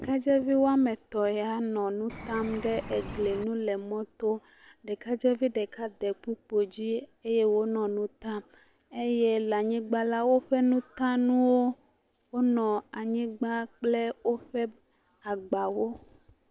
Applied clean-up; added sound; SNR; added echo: none; Bird; 12 dB; none.